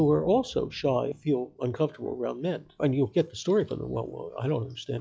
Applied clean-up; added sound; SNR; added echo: classical method log-MMSE.